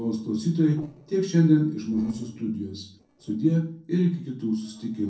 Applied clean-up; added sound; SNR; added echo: neural separator model SepFormer DNS4.